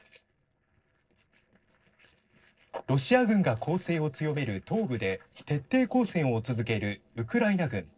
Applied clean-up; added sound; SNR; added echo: neural separator model SepFormer DNS4.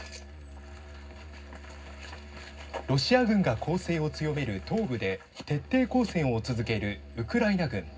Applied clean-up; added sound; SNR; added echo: none; Musical instrument; 16 dB; reverberation time 0.4 s.